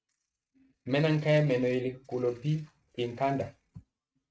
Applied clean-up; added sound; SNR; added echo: neural mask model RNNoise.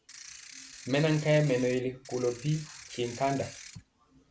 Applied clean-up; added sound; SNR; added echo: none; Ratchet, pawl / Percussion; 17 dB; none.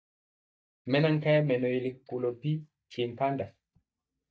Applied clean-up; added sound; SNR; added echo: neural mask model DeepFilterNet 3.